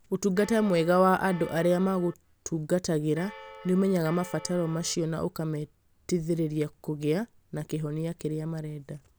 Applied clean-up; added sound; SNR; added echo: none; Bell; 18 dB; none.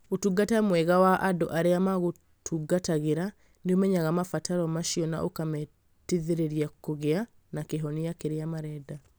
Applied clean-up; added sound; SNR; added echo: none; none; none; none.